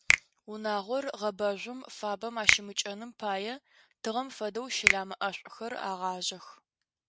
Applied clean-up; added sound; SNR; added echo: none; Finger snapping; 0 dB; none.